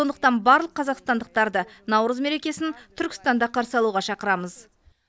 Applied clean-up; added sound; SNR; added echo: none; none; none; none.